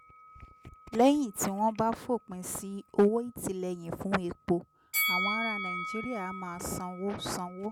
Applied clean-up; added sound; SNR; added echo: none; Bell; 8 dB; none.